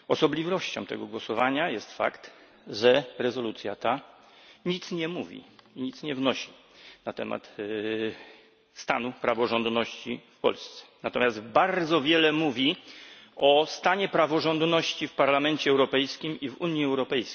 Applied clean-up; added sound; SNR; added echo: none; none; none; none.